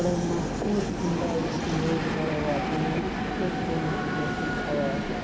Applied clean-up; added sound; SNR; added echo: none; Train; -2 dB; reverberation time 0.3 s.